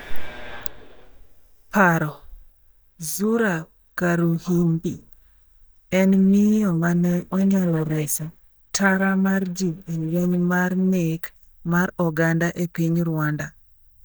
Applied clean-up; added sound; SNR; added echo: neural mask model DeepFilterNet 3.